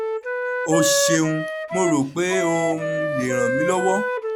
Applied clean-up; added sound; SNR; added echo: none; Wind instrument, woodwind instrument; 1 dB; none.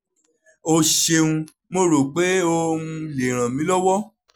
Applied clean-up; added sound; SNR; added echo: none; none; none; none.